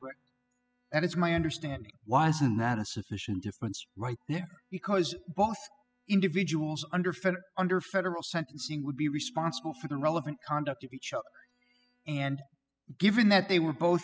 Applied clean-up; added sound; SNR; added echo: classical method spectral subtraction.